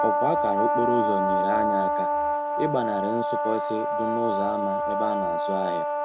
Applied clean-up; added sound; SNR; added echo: none; Brass instrument; -5 dB; none.